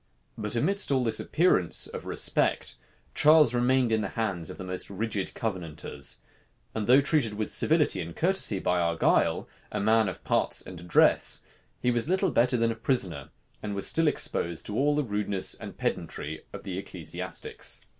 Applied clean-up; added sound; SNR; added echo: none; none; none; none.